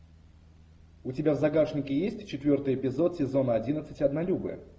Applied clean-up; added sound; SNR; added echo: none; none; none; none.